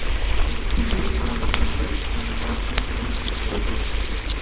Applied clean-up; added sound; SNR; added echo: neural separator model SepFormer WHAMR!.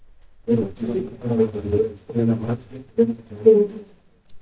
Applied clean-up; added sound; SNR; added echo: neural mask model DeepFilterNet 3.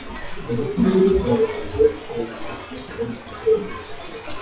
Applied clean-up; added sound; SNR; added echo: classical method WPE with log-MMSE.